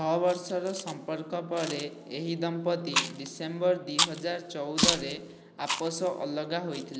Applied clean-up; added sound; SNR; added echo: none; Chewing, mastication; 3 dB; none.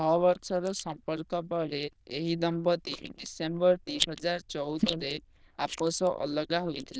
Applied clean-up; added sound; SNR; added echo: neural diffusion model UNIVERSE++.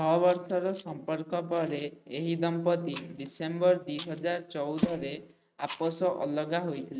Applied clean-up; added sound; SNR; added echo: neural mask model RNNoise.